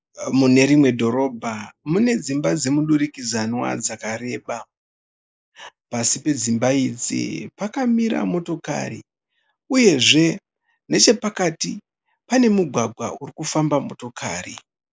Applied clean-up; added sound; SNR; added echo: neural mask model Resemble Enhance denoiser.